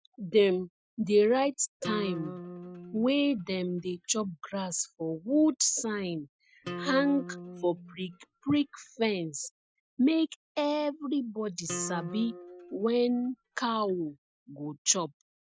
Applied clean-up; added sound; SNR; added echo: classical method Wiener filter.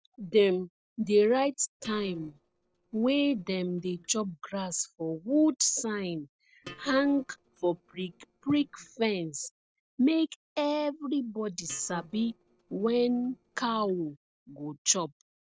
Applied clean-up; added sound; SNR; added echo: neural separator model SepFormer DNS4.